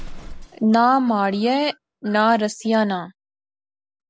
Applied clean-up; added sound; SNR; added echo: none; Explosion; 19 dB; none.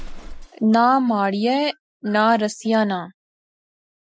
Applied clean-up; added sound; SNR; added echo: classical method Wiener filter.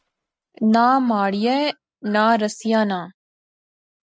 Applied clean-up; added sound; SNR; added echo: neural mask model RNNoise.